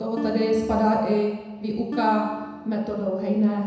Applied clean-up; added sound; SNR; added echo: none; Acoustic guitar; 11 dB; reverberation time 1.0 s.